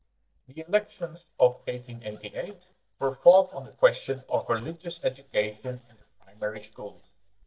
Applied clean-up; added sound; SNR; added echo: neural mask model DeepFilterNet 3.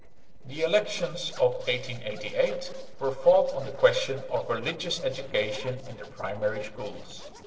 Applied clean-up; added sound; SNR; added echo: neural separator model SepFormer DNS4.